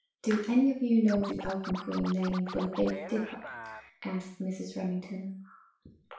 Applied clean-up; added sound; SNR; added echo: none; Scratching (performance technique); 12 dB; reverberation time 0.5 s.